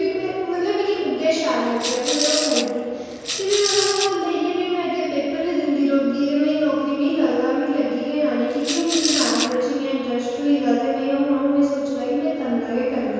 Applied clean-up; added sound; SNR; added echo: none; Rattle / Rattle (instrument); 5 dB; reverberation time 1.9 s.